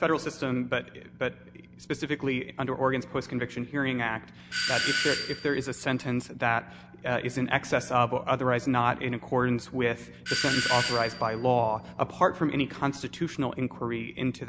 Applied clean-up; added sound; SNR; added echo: none; Doorbell; 3 dB; none.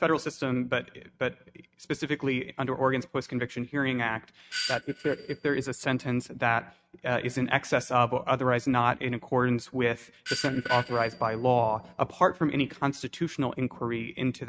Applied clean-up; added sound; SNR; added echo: neural mask model RNNoise.